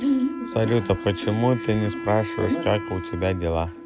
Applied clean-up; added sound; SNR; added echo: none; Wind instrument, woodwind instrument; 11 dB; none.